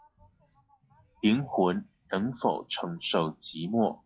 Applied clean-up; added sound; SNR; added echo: classical method log-MMSE.